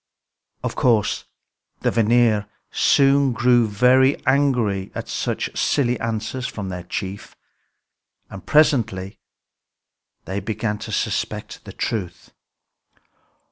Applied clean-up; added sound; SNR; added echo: none; none; none; none.